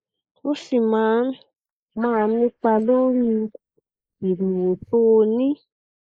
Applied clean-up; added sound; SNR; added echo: neural mask model Resemble Enhance denoiser.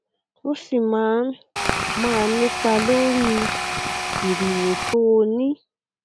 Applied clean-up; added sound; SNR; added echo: none; Tools; 3 dB; none.